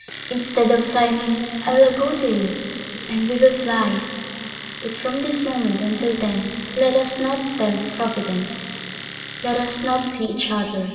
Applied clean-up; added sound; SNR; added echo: none; Domestic sounds, home sounds; 10 dB; reverberation time 2.4 s.